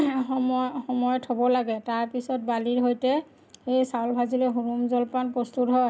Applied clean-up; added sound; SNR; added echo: none; none; none; none.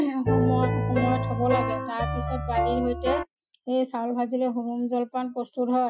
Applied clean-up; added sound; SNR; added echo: classical method Wiener filter.